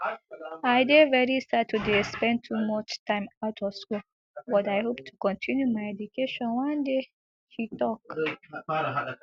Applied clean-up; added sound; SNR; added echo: none; none; none; none.